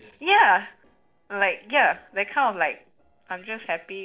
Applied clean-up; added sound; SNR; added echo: neural separator model SepFormer DNS4.